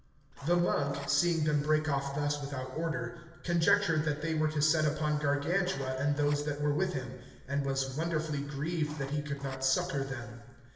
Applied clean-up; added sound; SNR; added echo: none; Writing; 19 dB; reverberation time 1.4 s.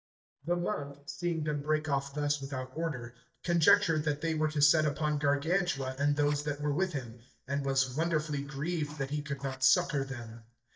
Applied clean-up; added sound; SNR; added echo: neural mask model DeepFilterNet 3.